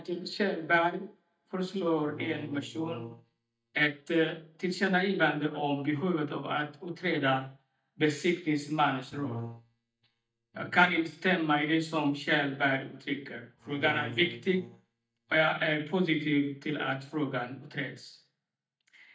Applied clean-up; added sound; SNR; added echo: neural mask model DeepFilterNet 3.